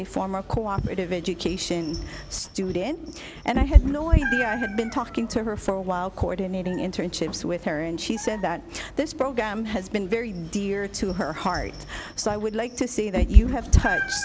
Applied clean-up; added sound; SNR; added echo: none; Meow; 0 dB; none.